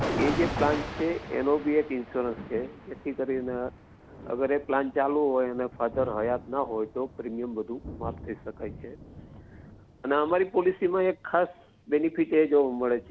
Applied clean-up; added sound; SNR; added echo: none; Thunder; 11 dB; none.